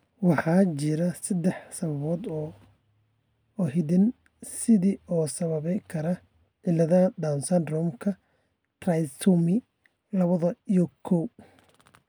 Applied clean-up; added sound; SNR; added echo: none; none; none; none.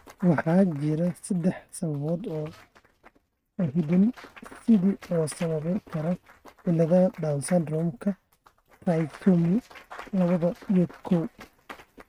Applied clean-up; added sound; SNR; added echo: neural mask model RNNoise.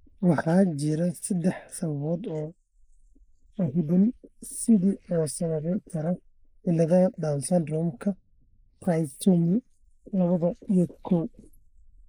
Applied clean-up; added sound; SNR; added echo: neural mask model Resemble Enhance denoiser.